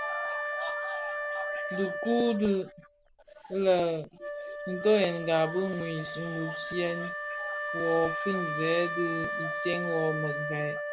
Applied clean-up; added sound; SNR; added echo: none; Wind instrument, woodwind instrument; 4 dB; none.